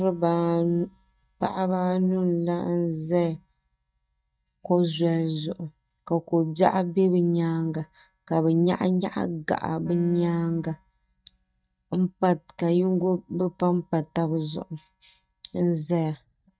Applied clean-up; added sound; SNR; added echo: neural mask model DeepFilterNet 3.